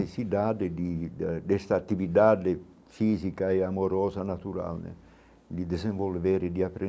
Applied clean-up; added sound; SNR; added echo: none; none; none; none.